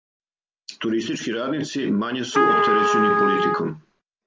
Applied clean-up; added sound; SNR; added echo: none; Trumpet; -5 dB; none.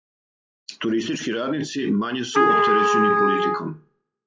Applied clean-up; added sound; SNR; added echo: classical method log-MMSE.